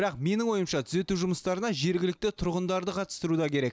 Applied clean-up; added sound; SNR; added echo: none; none; none; none.